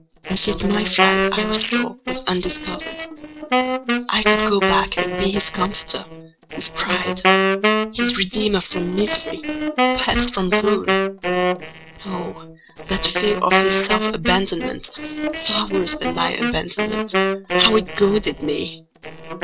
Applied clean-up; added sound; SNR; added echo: neural separator model SepFormer DNS4.